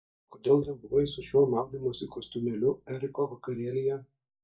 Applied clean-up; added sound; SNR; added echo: neural mask model DeepFilterNet 3.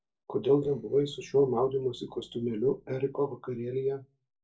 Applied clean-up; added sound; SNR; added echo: neural separator model SepFormer DNS4.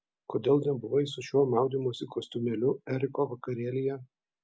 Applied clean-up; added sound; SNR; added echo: none; none; none; none.